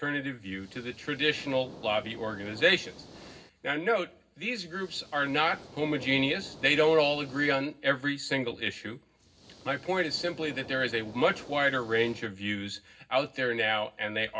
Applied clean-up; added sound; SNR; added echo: none; Hiss; 19 dB; reverberation time 0.4 s.